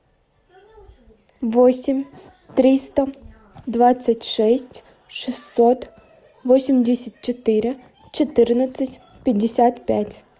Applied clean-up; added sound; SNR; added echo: none; none; none; none.